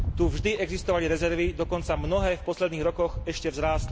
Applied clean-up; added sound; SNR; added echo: none; Rattle; 5 dB; none.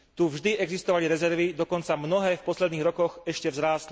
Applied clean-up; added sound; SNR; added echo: none; none; none; none.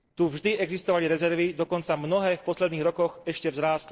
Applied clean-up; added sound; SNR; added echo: neural separator model SepFormer DNS4.